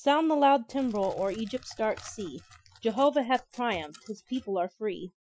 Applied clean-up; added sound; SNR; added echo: classical method Wiener filter.